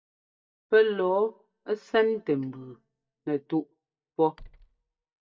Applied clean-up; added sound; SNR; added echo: neural mask model DeepFilterNet 3.